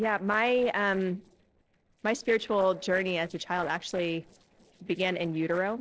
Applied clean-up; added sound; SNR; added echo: neural separator model SepFormer DNS4.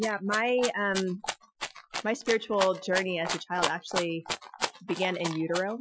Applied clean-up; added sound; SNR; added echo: classical method Wiener filter.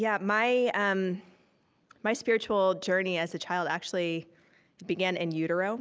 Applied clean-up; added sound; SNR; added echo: none; none; none; none.